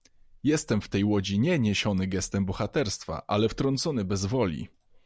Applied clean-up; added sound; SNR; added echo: none; none; none; none.